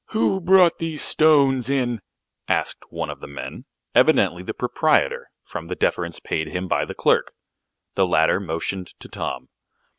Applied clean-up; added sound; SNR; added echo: none; none; none; none.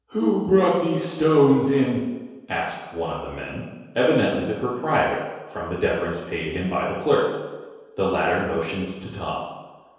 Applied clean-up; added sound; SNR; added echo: none; none; none; reverberation time 1.2 s.